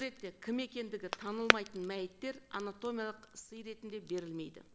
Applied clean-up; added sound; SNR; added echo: none; Crackle; 0 dB; none.